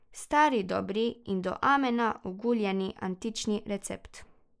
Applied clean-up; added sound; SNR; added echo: neural mask model Resemble Enhance denoiser.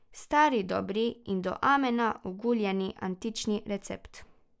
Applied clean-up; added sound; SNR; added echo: none; none; none; none.